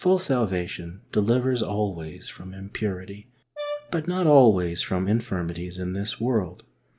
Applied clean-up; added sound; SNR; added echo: none; Brass instrument; 13 dB; none.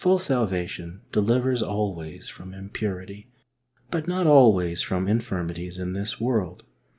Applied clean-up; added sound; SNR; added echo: none; none; none; none.